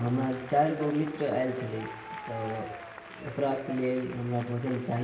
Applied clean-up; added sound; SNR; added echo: none; Applause; 13 dB; reverberation time 0.8 s.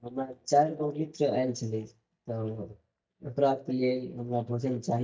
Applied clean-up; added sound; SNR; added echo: neural mask model DeepFilterNet 3.